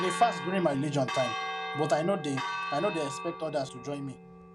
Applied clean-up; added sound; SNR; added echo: none; Church bell; 6 dB; none.